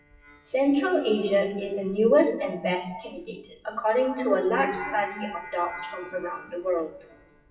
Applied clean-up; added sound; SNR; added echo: classical method WPE with log-MMSE.